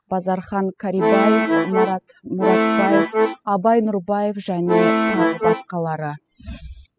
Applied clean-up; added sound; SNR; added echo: classical method spectral subtraction.